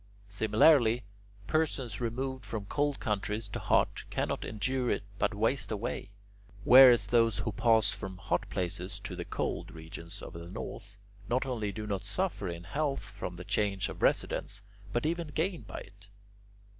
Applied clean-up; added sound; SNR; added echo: none; none; none; none.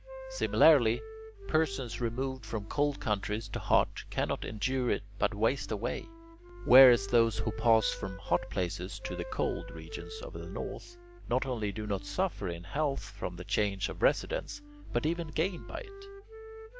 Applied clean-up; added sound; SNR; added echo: none; Wind instrument, woodwind instrument; 18 dB; none.